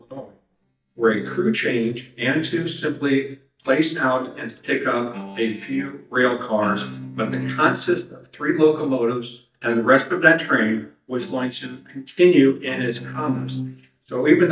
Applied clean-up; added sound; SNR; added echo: neural mask model DeepFilterNet 3.